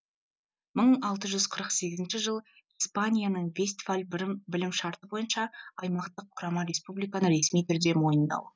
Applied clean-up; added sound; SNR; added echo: none; none; none; none.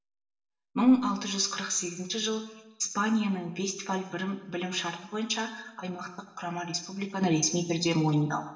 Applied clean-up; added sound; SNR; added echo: none; none; none; reverberation time 1.0 s.